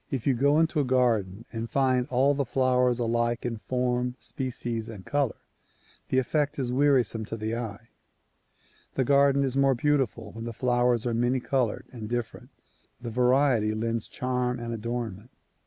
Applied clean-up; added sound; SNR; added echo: none; none; none; none.